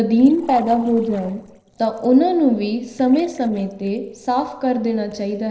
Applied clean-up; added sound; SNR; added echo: neural separator model SepFormer DNS4.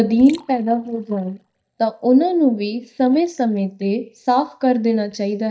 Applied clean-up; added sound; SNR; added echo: neural mask model DeepFilterNet 3.